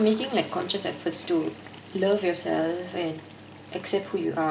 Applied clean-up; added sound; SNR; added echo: none; Toilet flush; 20 dB; reverberation time 0.6 s.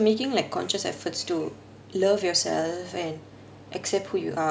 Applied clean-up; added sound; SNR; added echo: none; none; none; none.